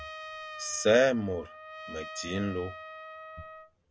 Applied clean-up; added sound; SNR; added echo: none; Trumpet; 13 dB; none.